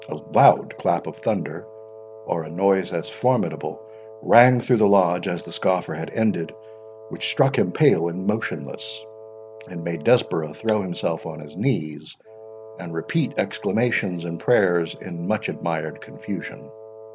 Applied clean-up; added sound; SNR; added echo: none; Wind instrument, woodwind instrument; 18 dB; none.